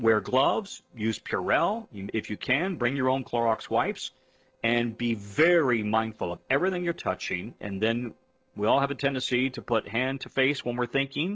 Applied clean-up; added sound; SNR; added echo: neural separator model SepFormer DNS4.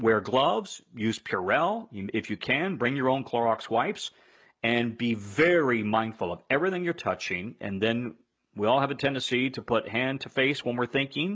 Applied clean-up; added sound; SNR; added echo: none; none; none; none.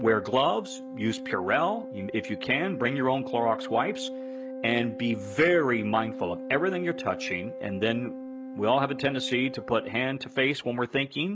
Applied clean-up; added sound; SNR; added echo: none; Organ; 10 dB; none.